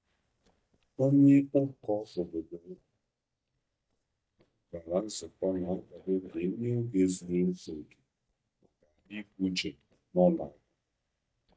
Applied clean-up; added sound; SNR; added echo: neural mask model DeepFilterNet 3.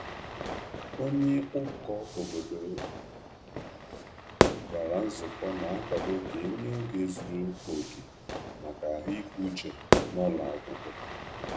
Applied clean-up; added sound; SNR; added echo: none; Fire / Fireworks; 0 dB; none.